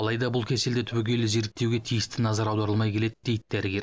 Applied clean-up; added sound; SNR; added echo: none; none; none; none.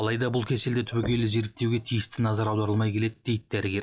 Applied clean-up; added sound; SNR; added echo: classical method log-MMSE.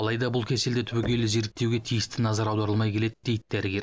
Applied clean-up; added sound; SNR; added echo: none; Knock; 19 dB; none.